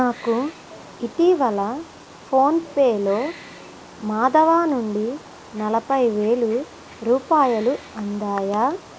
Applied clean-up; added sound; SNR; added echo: none; Wild animals; 19 dB; none.